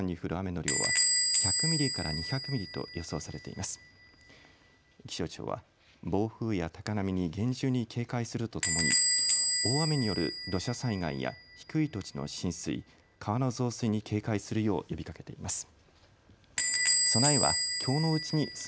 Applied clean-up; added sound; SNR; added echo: none; Door / Bell; 0 dB; none.